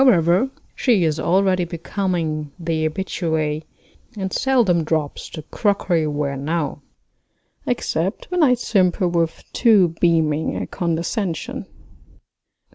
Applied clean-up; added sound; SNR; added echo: none; none; none; none.